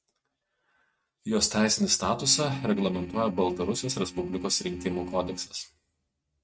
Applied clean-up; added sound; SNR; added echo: neural mask model RNNoise.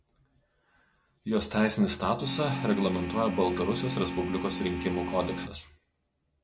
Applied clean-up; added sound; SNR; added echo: none; Organ; 6 dB; none.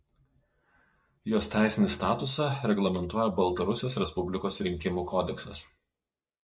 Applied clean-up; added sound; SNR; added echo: neural mask model Resemble Enhance denoiser.